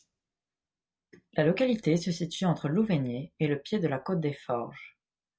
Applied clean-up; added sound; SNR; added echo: none; none; none; none.